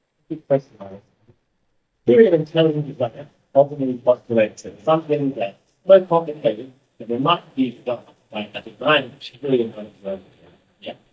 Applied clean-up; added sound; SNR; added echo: neural mask model DeepFilterNet 3.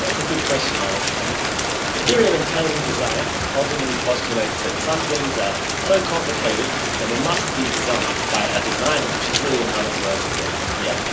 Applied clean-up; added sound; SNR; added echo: none; Rain; -2 dB; reverberation time 0.3 s.